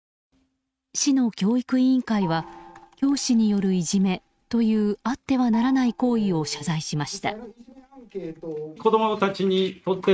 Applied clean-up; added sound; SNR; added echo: neural mask model RNNoise.